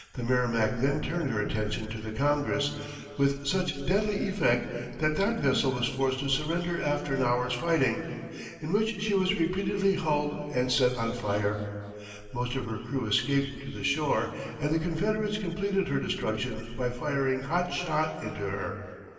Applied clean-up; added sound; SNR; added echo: none; none; none; reverberation time 2.5 s.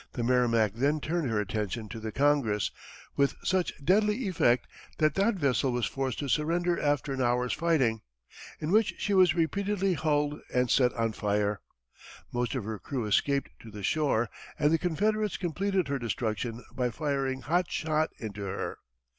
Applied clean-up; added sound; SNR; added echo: none; none; none; none.